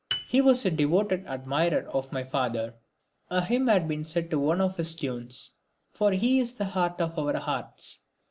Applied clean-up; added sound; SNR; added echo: none; Piano; 13 dB; none.